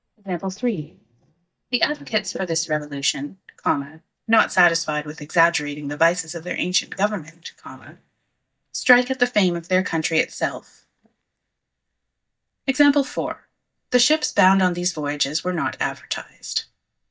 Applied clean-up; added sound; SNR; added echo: neural mask model DeepFilterNet 3.